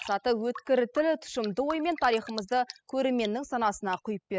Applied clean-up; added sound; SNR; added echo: classical method spectral subtraction.